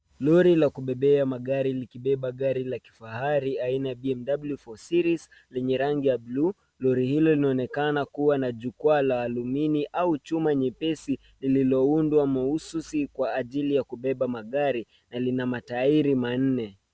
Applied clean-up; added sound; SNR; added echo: none; none; none; none.